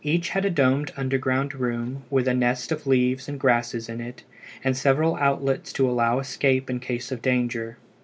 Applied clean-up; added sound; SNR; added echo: none; none; none; none.